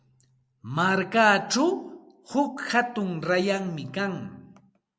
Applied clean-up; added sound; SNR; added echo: none; none; none; none.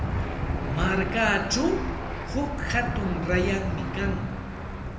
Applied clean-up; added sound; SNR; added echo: none; Engine / Aircraft; 1 dB; reverberation time 0.7 s.